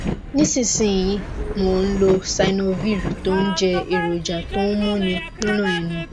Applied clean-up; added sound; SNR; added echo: none; Train; 6 dB; none.